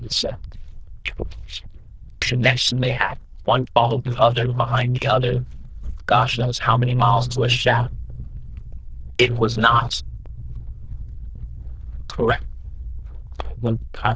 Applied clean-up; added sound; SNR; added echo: neural diffusion model UNIVERSE++.